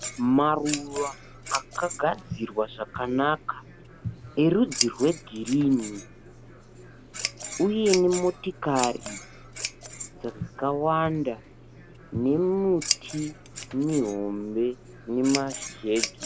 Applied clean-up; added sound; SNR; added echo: none; Scissors; 9 dB; none.